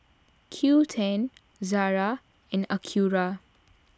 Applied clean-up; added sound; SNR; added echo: none; none; none; none.